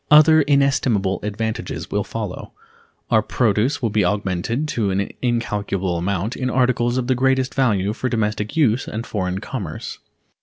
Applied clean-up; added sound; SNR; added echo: none; none; none; none.